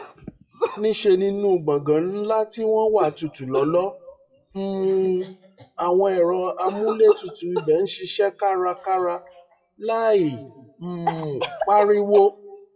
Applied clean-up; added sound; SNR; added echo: classical method WPE with log-MMSE.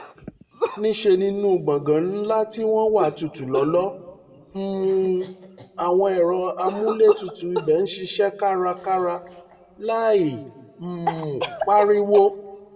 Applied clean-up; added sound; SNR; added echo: none; Cough; 11 dB; reverberation time 1.2 s.